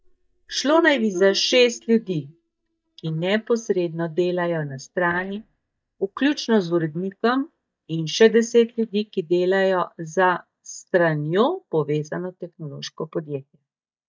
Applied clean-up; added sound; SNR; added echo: neural mask model DeepFilterNet 3.